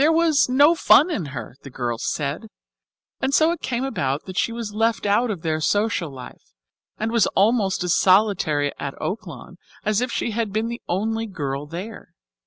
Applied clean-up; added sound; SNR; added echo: none; none; none; none.